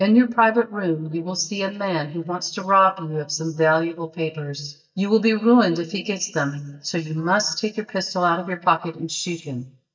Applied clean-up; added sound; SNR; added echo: neural mask model DeepFilterNet 3.